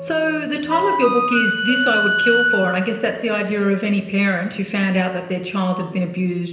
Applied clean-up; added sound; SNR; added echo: none; Wind instrument, woodwind instrument; -1 dB; reverberation time 0.9 s.